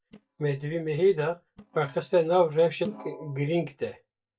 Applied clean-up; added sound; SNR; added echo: neural mask model DeepFilterNet 3.